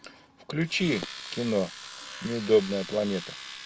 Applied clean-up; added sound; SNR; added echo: none; Domestic sounds, home sounds; 13 dB; none.